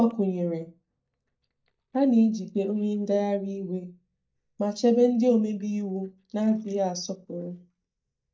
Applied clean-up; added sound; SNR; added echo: neural mask model DeepFilterNet 3.